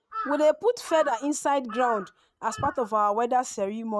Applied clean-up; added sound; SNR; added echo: neural mask model RNNoise.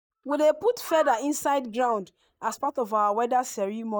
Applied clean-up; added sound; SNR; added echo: neural mask model DeepFilterNet 3.